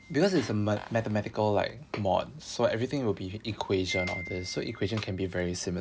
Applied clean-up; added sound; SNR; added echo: none; Wind chime; 17 dB; none.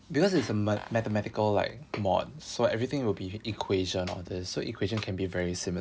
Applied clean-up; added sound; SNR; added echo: none; none; none; none.